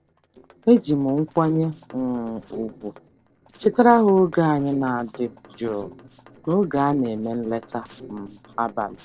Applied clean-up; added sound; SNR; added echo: neural separator model SepFormer DNS4.